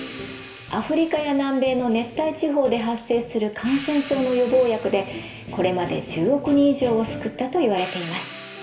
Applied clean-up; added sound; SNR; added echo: none; Hi-hat; 18 dB; reverberation time 0.7 s.